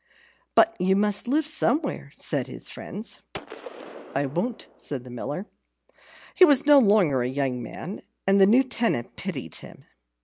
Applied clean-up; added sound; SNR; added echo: none; Gunshot, gunfire; 16 dB; none.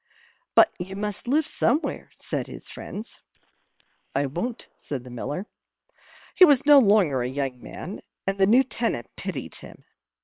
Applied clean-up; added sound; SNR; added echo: neural separator model SepFormer WHAM!.